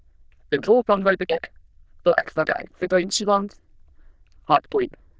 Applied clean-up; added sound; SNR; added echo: neural diffusion model UNIVERSE++.